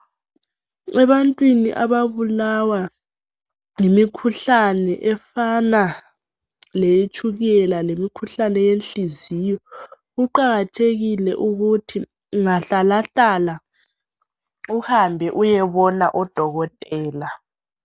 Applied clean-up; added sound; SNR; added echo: none; none; none; none.